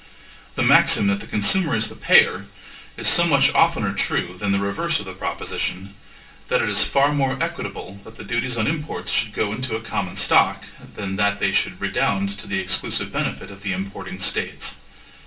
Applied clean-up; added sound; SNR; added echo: none; none; none; reverberation time 0.3 s.